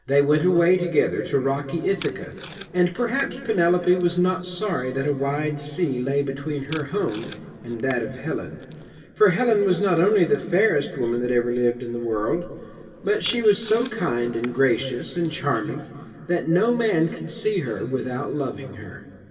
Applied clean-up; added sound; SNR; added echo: none; Packing tape, duct tape; 19 dB; reverberation time 2.3 s.